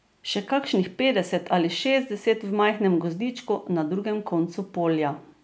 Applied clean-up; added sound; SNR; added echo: none; none; none; none.